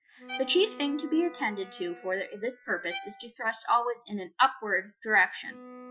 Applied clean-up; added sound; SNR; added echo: classical method Wiener filter.